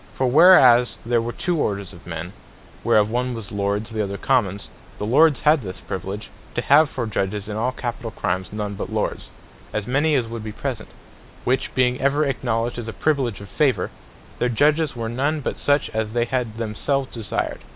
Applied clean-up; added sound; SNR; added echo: none; none; none; none.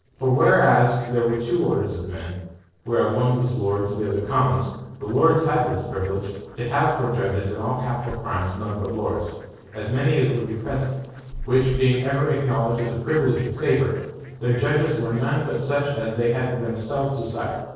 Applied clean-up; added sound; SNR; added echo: neural separator model SepFormer DNS4.